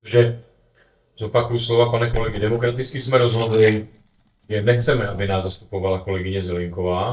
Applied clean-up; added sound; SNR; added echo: neural mask model DeepFilterNet 3.